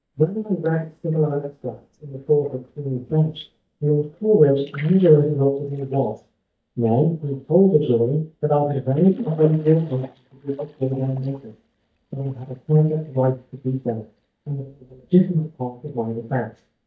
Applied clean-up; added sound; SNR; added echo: neural mask model DeepFilterNet 3.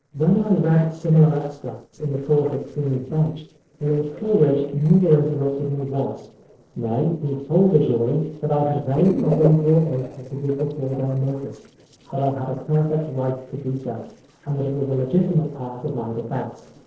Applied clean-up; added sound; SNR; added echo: neural separator model SepFormer DNS4.